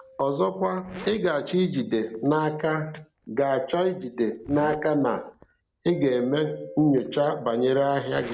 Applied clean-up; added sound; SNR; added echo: none; Zipper (clothing) + Mallet percussion; 19 dB; none.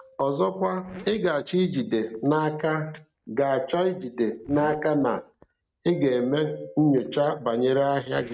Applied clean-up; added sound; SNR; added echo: neural mask model RNNoise.